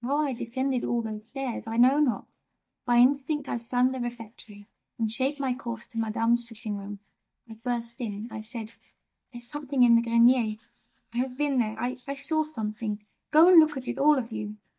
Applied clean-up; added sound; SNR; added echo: neural mask model DeepFilterNet 3.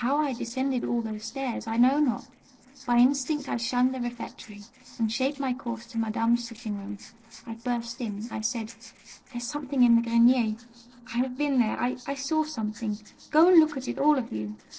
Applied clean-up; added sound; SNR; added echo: neural separator model SepFormer DNS4.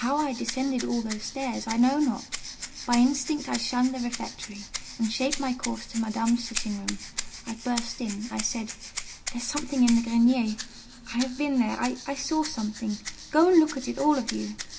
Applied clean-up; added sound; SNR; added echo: none; Rattle (instrument); 11 dB; reverberation time 1.0 s.